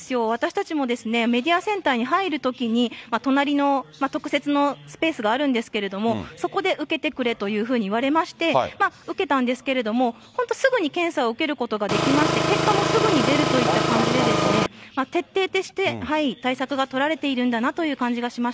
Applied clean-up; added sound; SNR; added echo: none; Engine; -2 dB; none.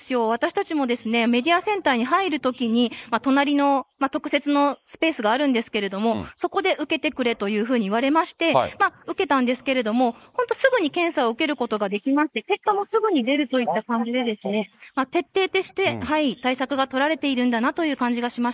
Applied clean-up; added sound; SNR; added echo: neural mask model Resemble Enhance denoiser.